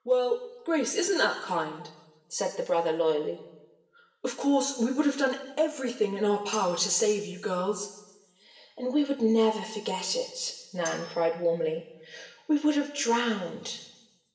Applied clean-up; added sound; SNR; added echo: none; Cutlery, silverware; 17 dB; reverberation time 1.1 s.